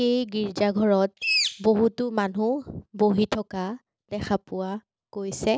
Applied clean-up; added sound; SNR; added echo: none; none; none; none.